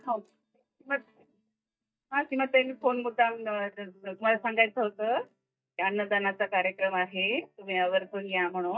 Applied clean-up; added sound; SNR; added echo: neural mask model DeepFilterNet 3.